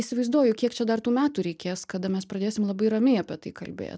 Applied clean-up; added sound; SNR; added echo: none; none; none; none.